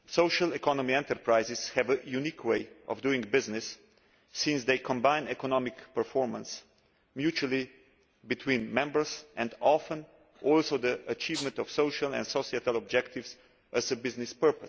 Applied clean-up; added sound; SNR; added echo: none; Rattle (instrument); 9 dB; none.